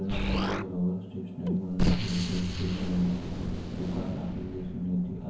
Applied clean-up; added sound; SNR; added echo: none; Explosion; 1 dB; reverberation time 0.9 s.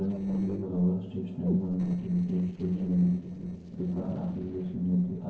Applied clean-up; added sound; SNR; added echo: neural separator model SepFormer DNS4.